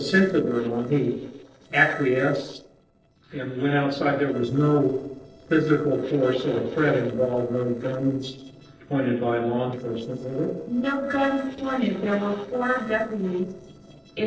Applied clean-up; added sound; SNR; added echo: neural separator model SepFormer DNS4.